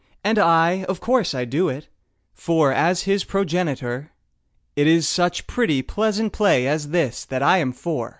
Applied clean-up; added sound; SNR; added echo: none; none; none; none.